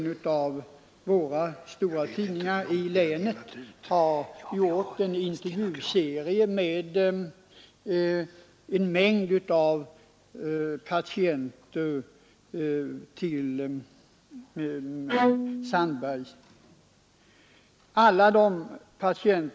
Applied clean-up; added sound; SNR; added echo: none; Bowed string instrument; 2 dB; none.